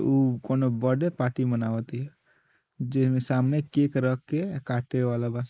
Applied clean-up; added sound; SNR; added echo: neural mask model Resemble Enhance denoiser.